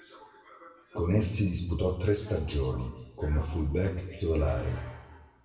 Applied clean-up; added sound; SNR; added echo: none; none; none; reverberation time 0.9 s.